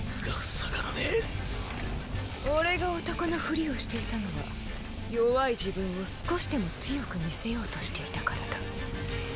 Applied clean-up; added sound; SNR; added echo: none; none; none; none.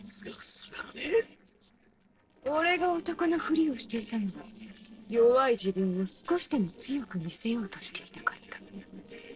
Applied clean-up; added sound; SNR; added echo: neural separator model SepFormer DNS4.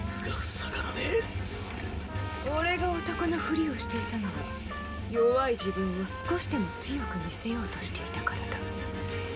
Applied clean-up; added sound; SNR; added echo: none; Trumpet; 12 dB; reverberation time 0.3 s.